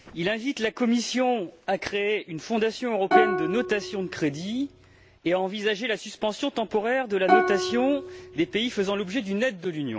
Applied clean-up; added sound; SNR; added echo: none; Plucked string instrument; 1 dB; none.